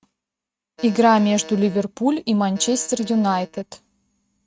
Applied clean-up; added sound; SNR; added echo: neural mask model RNNoise.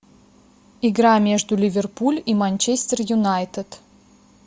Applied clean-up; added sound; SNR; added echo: none; none; none; none.